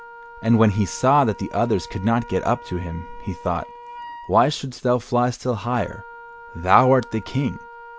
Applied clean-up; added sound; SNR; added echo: none; Wind instrument, woodwind instrument; 18 dB; none.